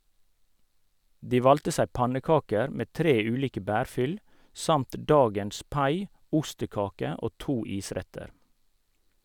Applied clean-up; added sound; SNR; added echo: none; none; none; none.